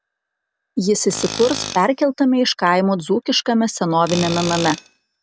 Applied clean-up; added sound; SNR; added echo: none; Tools; 13 dB; none.